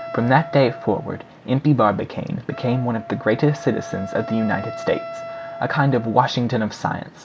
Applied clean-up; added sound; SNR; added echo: none; Wind instrument, woodwind instrument; 14 dB; none.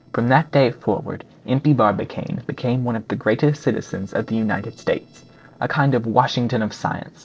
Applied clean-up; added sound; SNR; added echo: neural separator model SepFormer DNS4.